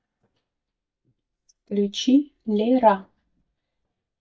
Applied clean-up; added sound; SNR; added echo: neural mask model DeepFilterNet 3.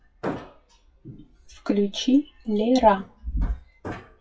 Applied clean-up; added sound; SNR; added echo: classical method WPE with log-MMSE.